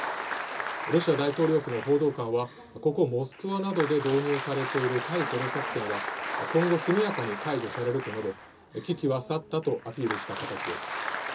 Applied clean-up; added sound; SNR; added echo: none; Applause; 7 dB; reverberation time 0.2 s.